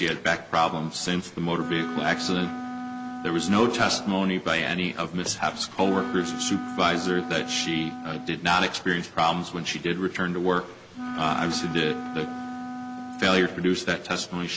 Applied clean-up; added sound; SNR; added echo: none; Wind instrument, woodwind instrument; 9 dB; none.